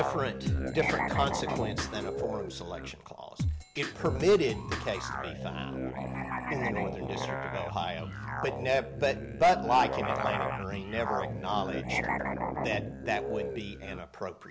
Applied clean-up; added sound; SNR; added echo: none; Drum kit + Musical instrument; 2 dB; none.